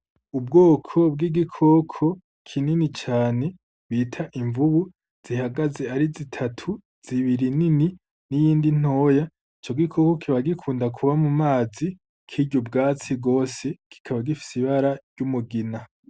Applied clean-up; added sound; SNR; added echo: none; none; none; none.